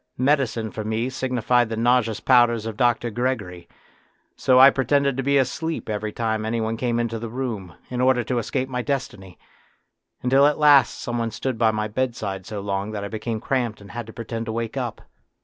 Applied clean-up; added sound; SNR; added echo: none; none; none; none.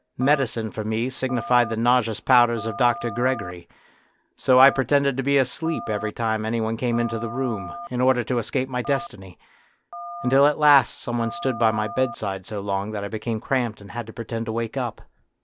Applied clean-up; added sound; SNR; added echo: none; Telephone; 13 dB; none.